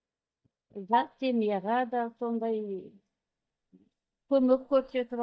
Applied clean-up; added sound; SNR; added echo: neural mask model DeepFilterNet 3.